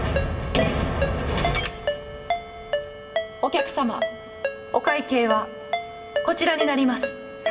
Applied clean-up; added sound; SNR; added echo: none; Ringtone; 4 dB; reverberation time 2.2 s.